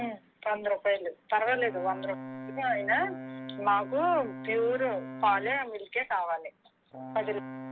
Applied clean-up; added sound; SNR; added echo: none; Brass instrument; 12 dB; none.